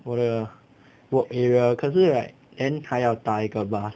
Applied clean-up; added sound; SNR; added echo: none; none; none; none.